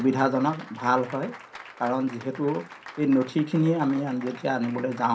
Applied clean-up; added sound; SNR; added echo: none; Applause; 18 dB; reverberation time 0.3 s.